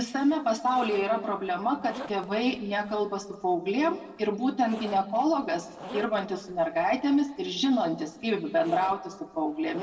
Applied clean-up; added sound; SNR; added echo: neural separator model SepFormer DNS4.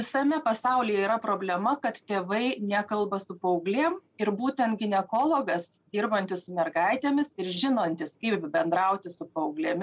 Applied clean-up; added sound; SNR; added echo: none; none; none; none.